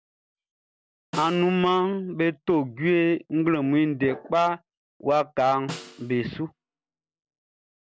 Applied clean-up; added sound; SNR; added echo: none; Snare drum; 18 dB; none.